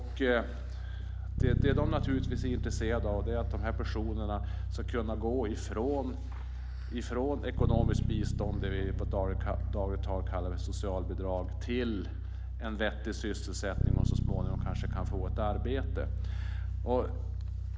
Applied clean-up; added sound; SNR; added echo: none; Bass guitar; -3 dB; none.